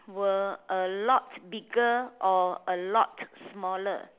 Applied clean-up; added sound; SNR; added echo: none; none; none; none.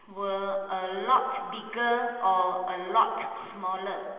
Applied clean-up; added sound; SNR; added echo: none; none; none; reverberation time 2.5 s.